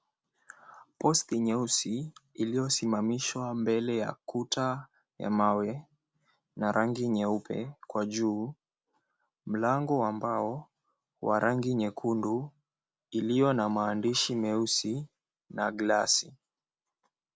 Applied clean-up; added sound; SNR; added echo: none; none; none; none.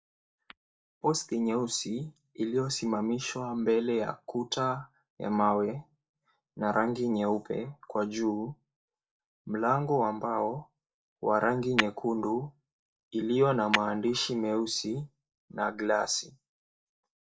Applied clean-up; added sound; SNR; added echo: neural mask model DeepFilterNet 3.